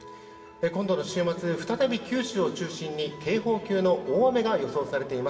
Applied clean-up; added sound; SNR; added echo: none; none; none; reverberation time 2.5 s.